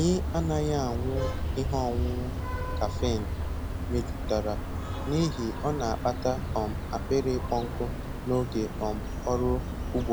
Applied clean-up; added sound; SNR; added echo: none; Vehicle horn, car horn, honking; 1 dB; none.